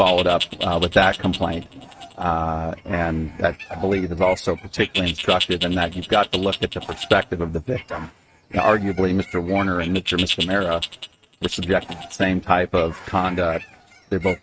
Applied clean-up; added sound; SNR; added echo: neural mask model RNNoise.